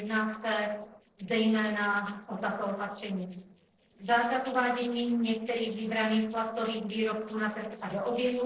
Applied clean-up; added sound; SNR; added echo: neural separator model SepFormer DNS4.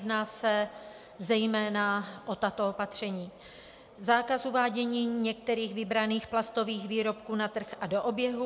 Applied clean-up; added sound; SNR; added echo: none; none; none; none.